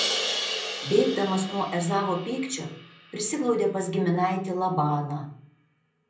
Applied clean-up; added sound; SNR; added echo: none; Crash cymbal; 8 dB; reverberation time 0.6 s.